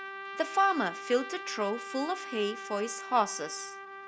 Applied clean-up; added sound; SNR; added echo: none; Trumpet; 10 dB; none.